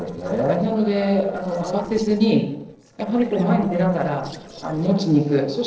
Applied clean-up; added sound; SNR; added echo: neural separator model SepFormer DNS4.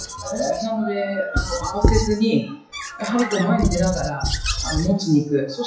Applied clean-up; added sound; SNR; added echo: classical method WPE with log-MMSE.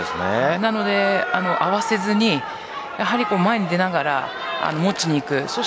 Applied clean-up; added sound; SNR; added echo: none; none; none; none.